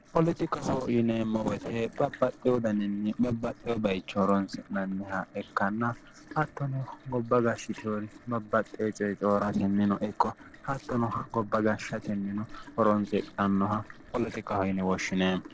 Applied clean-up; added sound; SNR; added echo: neural separator model SepFormer DNS4.